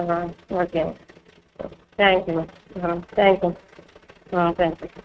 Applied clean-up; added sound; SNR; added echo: neural mask model RNNoise.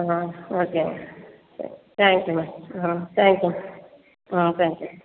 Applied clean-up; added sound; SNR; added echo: none; none; none; none.